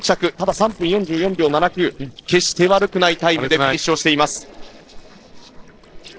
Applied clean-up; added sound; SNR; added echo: neural separator model SepFormer DNS4.